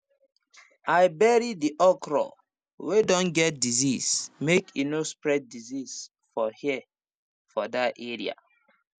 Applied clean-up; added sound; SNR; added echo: none; none; none; none.